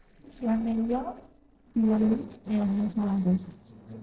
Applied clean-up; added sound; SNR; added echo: neural separator model SepFormer DNS4.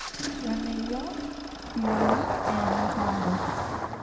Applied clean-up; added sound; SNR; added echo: none; Engine starting; -3 dB; reverberation time 0.9 s.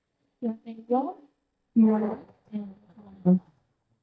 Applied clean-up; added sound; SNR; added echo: neural mask model DeepFilterNet 3.